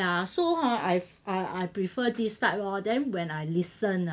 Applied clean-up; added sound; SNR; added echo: none; none; none; none.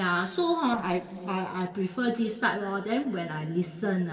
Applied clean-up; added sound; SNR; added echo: neural separator model SepFormer DNS4.